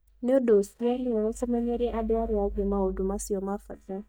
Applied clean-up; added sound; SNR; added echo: neural mask model DeepFilterNet 3.